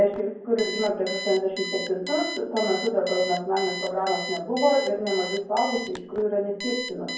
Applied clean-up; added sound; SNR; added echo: none; Alarm; 10 dB; reverberation time 0.9 s.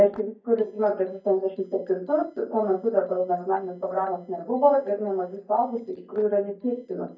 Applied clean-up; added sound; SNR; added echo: neural mask model DeepFilterNet 3.